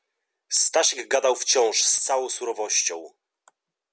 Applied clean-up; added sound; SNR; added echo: none; none; none; none.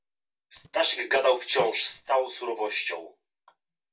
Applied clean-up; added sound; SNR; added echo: neural mask model DeepFilterNet 3.